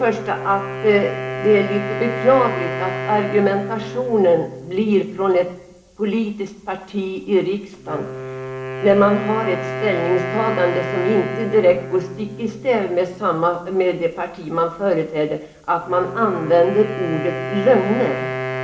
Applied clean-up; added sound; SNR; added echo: none; Wind instrument, woodwind instrument; 9 dB; reverberation time 0.7 s.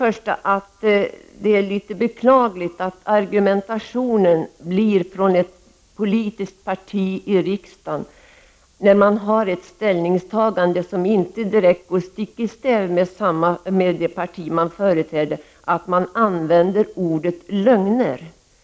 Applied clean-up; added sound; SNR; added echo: none; none; none; none.